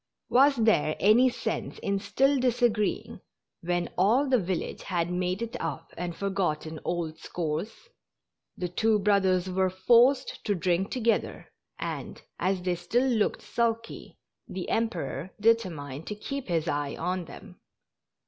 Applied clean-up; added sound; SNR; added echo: none; none; none; none.